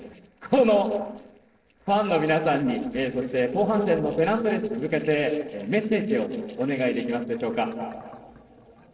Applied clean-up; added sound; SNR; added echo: neural separator model SepFormer DNS4.